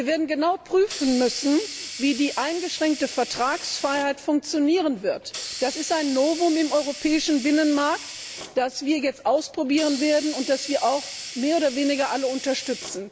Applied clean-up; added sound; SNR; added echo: none; Hiss; 13 dB; none.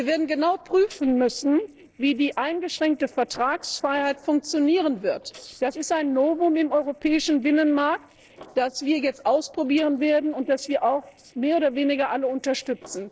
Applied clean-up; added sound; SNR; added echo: neural separator model SepFormer DNS4.